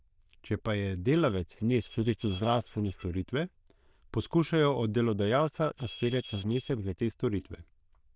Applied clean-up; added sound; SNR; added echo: neural diffusion model UNIVERSE++.